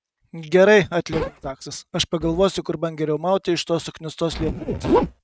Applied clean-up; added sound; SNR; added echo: neural mask model RNNoise.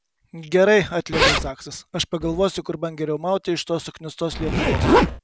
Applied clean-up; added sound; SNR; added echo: none; Zipper (clothing); 1 dB; none.